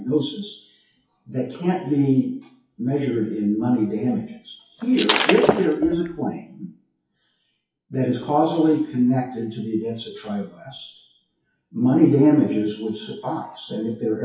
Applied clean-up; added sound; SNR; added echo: classical method WPE with log-MMSE.